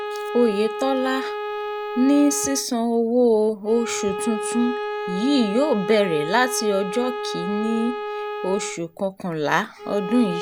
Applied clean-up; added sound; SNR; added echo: none; Bowed string instrument; 7 dB; none.